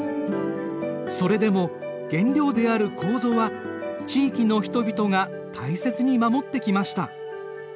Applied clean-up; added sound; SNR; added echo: none; none; none; none.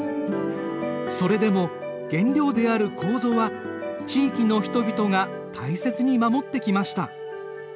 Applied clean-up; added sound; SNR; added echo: none; Bowed string instrument; 14 dB; none.